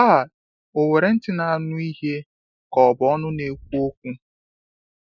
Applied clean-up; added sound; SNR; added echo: neural mask model Resemble Enhance denoiser.